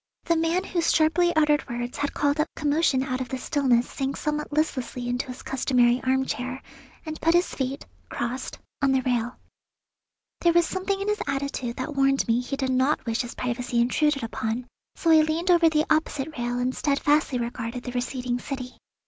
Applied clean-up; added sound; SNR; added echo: none; none; none; none.